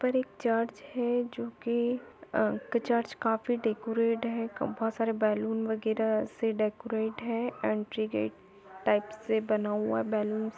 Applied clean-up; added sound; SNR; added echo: none; none; none; none.